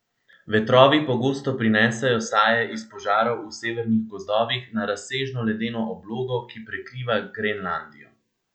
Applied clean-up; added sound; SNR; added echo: none; none; none; none.